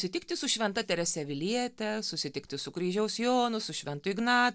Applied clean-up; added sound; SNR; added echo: none; none; none; none.